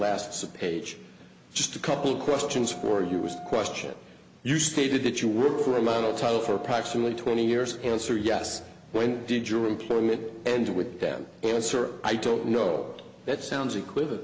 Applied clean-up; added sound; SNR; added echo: none; Wind instrument, woodwind instrument; 16 dB; none.